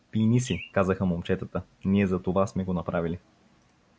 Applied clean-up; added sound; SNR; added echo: none; Bird; 19 dB; none.